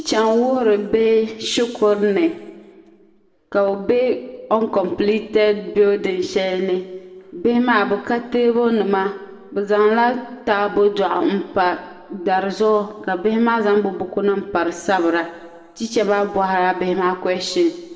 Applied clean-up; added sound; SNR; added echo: none; none; none; reverberation time 1.1 s.